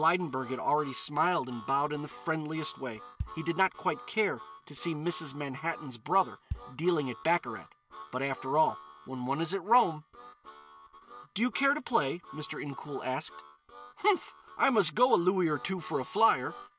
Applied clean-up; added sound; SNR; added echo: none; Bass drum + Harmonica; 17 dB; none.